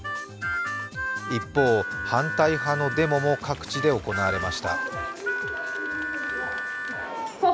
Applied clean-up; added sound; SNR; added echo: none; Harmonica; 4 dB; none.